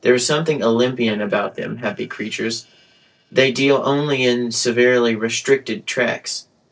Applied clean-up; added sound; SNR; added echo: neural separator model SepFormer DNS4.